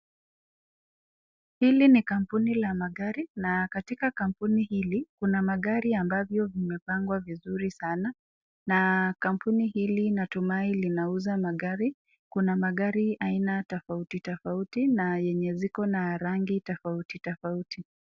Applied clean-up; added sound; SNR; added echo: none; none; none; none.